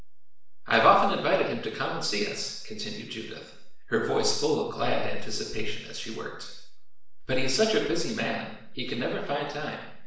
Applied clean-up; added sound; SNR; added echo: none; none; none; reverberation time 0.6 s.